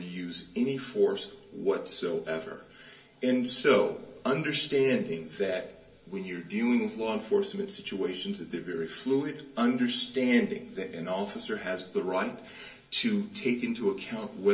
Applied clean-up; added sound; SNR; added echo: none; none; none; reverberation time 0.3 s.